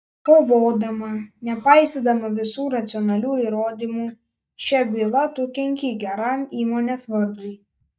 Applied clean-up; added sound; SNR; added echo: neural mask model DeepFilterNet 3.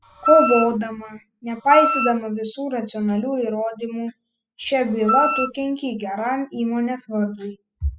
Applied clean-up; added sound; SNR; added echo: classical method spectral subtraction.